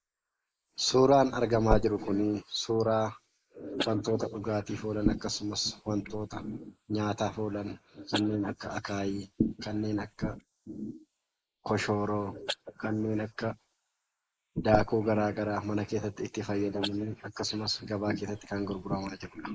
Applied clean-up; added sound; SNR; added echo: neural mask model Resemble Enhance denoiser.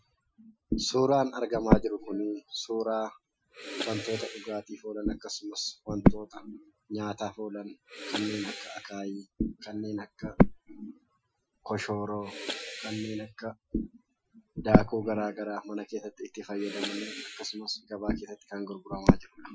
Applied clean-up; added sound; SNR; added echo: classical method Wiener filter.